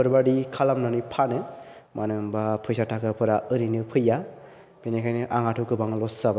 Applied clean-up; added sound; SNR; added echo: none; none; none; none.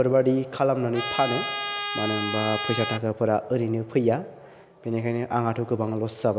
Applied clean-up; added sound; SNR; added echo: none; Trumpet; 5 dB; none.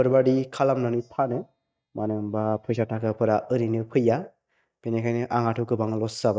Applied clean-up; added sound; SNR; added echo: neural mask model DeepFilterNet 3.